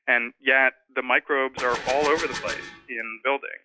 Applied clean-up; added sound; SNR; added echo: classical method log-MMSE.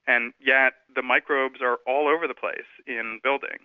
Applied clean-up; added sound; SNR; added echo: none; none; none; none.